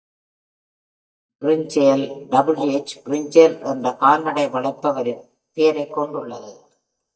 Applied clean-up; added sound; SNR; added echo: neural mask model DeepFilterNet 3.